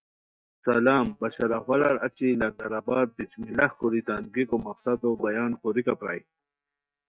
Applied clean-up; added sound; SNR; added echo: neural mask model DeepFilterNet 3.